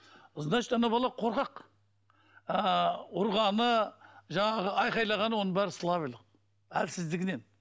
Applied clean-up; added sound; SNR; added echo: none; none; none; none.